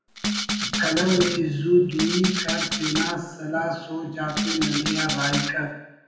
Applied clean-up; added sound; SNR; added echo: none; Rattle (instrument); 2 dB; reverberation time 0.9 s.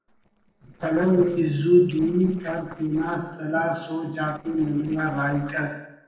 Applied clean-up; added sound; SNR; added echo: neural separator model SepFormer DNS4.